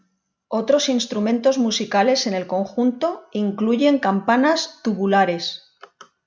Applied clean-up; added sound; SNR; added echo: none; none; none; none.